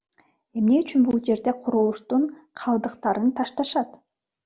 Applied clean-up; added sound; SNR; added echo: none; none; none; none.